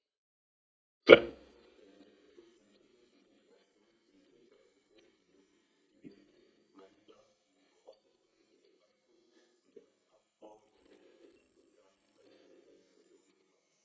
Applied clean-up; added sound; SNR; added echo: neural mask model DeepFilterNet 3.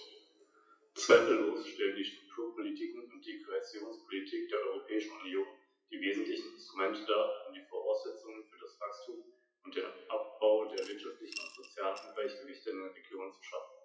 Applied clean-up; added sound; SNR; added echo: classical method WPE with log-MMSE.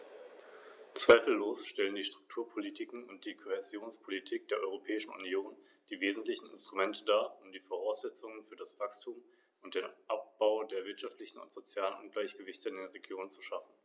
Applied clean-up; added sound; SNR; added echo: none; none; none; none.